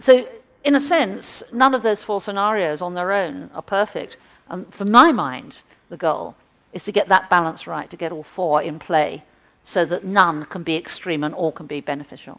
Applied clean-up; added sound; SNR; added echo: none; none; none; none.